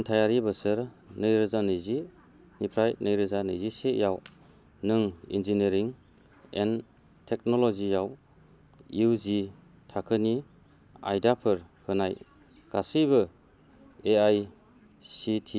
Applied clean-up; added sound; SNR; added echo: none; none; none; none.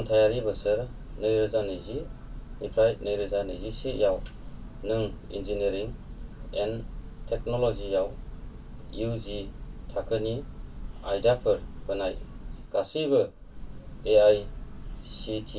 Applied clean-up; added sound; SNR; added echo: none; Church bell; 10 dB; reverberation time 0.2 s.